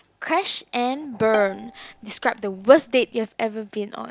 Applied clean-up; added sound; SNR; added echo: none; Bowed string instrument; 16 dB; none.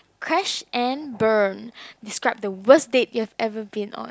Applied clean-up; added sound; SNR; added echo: none; none; none; none.